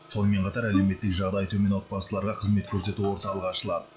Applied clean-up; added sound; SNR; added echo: classical method log-MMSE.